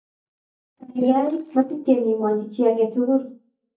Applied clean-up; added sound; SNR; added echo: neural mask model DeepFilterNet 3.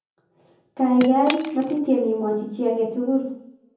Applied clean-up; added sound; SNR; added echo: none; Cutlery, silverware / Chink, clink; 15 dB; reverberation time 0.7 s.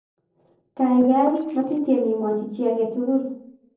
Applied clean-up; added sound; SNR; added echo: neural separator model SepFormer DNS4.